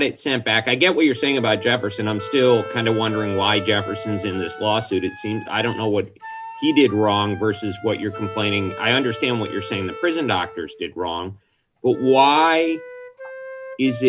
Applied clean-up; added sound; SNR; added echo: none; Wind instrument, woodwind instrument + Wind instrument, woodwind instrument; 14 dB; none.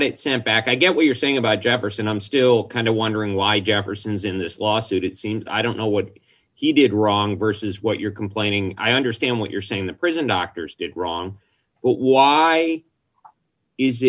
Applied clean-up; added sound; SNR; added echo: none; none; none; none.